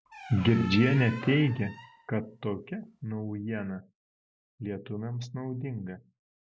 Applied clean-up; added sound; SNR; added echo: none; Squeak; 15 dB; none.